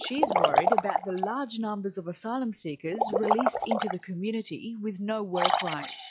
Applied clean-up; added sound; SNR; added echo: classical method log-MMSE.